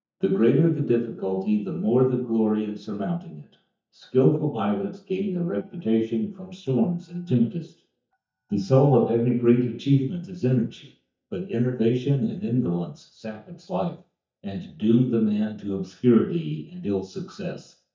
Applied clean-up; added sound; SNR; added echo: neural mask model DeepFilterNet 3.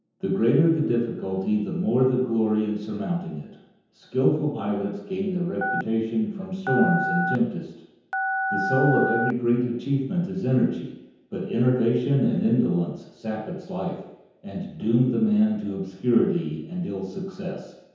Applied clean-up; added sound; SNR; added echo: none; Telephone; 3 dB; reverberation time 0.9 s.